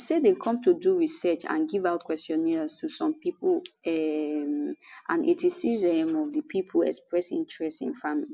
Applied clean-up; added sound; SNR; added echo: none; none; none; none.